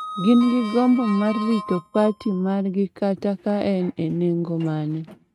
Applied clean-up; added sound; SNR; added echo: neural mask model RNNoise.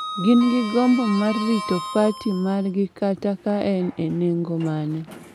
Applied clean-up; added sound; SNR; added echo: none; Sliding door; 13 dB; none.